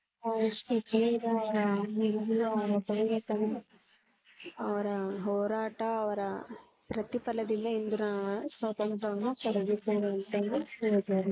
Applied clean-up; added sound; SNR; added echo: neural mask model Resemble Enhance denoiser.